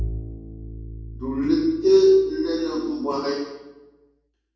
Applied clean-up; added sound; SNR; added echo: none; Bowed string instrument; 13 dB; reverberation time 1.2 s.